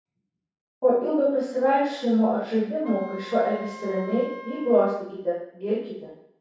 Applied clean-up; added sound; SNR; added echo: none; Wind instrument, woodwind instrument; 17 dB; reverberation time 0.7 s.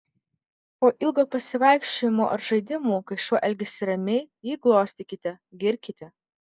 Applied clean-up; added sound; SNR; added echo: none; none; none; none.